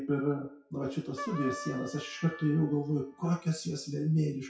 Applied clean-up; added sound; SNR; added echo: classical method WPE with log-MMSE.